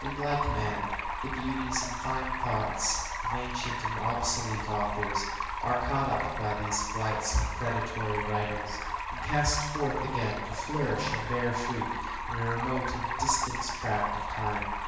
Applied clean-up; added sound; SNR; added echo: none; Stream; 1 dB; reverberation time 1.2 s.